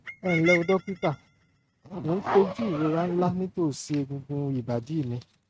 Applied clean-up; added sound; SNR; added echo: neural mask model RNNoise.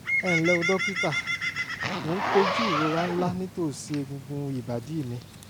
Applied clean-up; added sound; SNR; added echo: none; Zipper (clothing) + Bird; 1 dB; none.